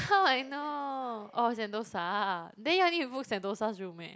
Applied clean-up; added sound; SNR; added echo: none; none; none; none.